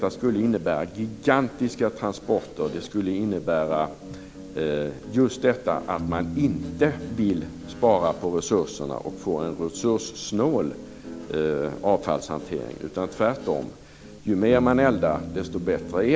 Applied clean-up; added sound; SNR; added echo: none; Guitar + Piano; 13 dB; none.